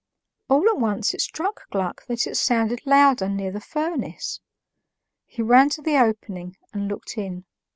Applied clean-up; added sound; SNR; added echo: none; none; none; none.